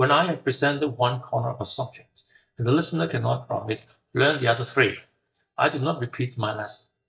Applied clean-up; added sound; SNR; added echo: neural mask model DeepFilterNet 3.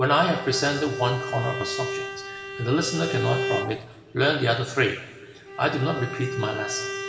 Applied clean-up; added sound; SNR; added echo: none; Bowed string instrument; 7 dB; reverberation time 1.8 s.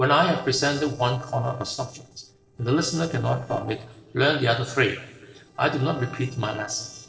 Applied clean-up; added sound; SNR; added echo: neural separator model SepFormer DNS4.